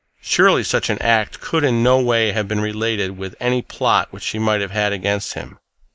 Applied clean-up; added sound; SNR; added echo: neural mask model Resemble Enhance denoiser.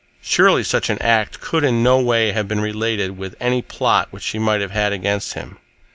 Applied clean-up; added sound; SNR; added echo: none; none; none; none.